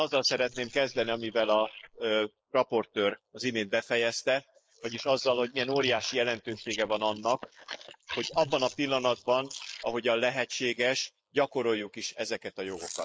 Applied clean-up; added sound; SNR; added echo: neural mask model Resemble Enhance denoiser.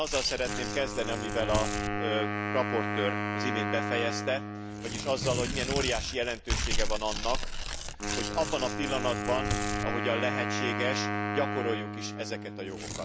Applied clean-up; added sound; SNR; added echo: none; Tearing + Wind instrument, woodwind instrument; -1 dB; none.